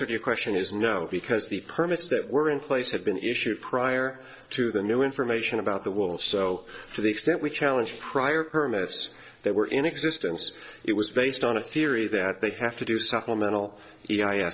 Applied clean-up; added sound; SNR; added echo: neural separator model SepFormer DNS4.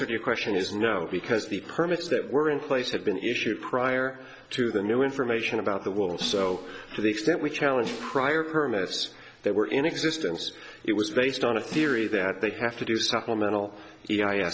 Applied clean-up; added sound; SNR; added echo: none; Snare drum; 16 dB; none.